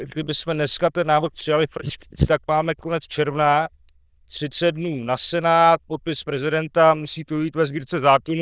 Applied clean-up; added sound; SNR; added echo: neural diffusion model UNIVERSE++.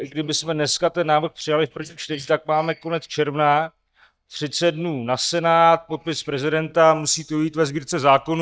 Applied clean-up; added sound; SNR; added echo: neural mask model DeepFilterNet 3.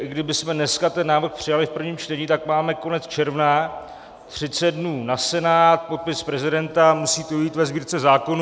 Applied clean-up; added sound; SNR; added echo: none; none; none; none.